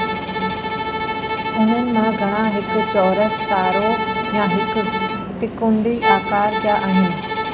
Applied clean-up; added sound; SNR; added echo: none; Bowed string instrument; 3 dB; none.